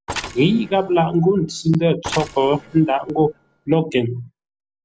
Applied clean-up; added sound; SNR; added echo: none; Mechanisms; 15 dB; none.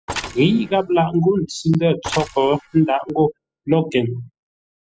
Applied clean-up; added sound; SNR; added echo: classical method spectral subtraction.